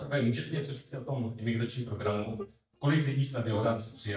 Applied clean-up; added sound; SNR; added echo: neural mask model DeepFilterNet 3.